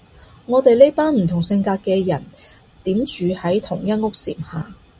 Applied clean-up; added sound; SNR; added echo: none; none; none; none.